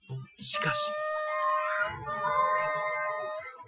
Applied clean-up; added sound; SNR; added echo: classical method Wiener filter.